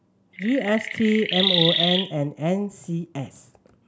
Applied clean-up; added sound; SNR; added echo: none; Chirp, tweet; 1 dB; none.